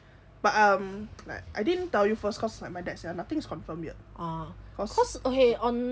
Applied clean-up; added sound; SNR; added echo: none; none; none; none.